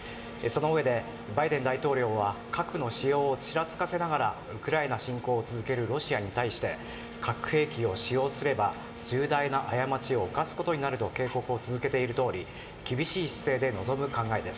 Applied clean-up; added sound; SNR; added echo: none; Wind instrument, woodwind instrument; 18 dB; reverberation time 1.0 s.